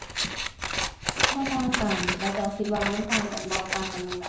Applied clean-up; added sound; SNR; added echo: none; Scissors; 0 dB; reverberation time 0.5 s.